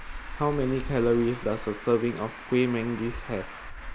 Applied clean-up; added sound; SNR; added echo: none; Traffic noise, roadway noise; 10 dB; none.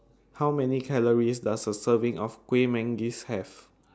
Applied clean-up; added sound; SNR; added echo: none; none; none; none.